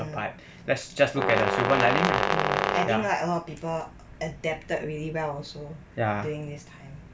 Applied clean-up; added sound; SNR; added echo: none; Brass instrument; -3 dB; none.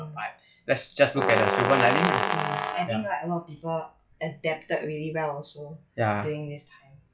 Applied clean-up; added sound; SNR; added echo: classical method log-MMSE.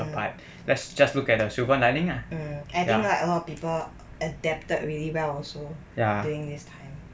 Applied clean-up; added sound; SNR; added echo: none; none; none; none.